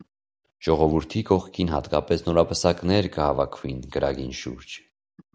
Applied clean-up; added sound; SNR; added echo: none; none; none; none.